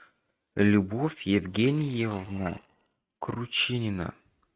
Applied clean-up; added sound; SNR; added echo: neural mask model RNNoise.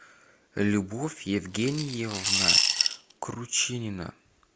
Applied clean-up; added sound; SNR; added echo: none; Coin (dropping) / Glass; -5 dB; none.